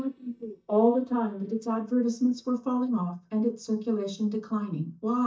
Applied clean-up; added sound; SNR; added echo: neural mask model DeepFilterNet 3.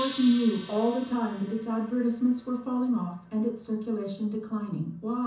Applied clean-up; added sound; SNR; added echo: none; Gong; 16 dB; reverberation time 0.6 s.